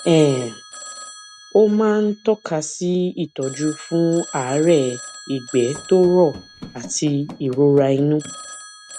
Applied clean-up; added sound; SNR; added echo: none; Telephone + Run; 18 dB; none.